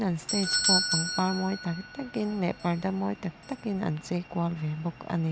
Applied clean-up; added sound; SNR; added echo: none; Doorbell; 3 dB; none.